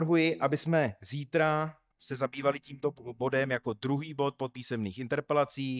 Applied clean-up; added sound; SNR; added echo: neural mask model DeepFilterNet 3.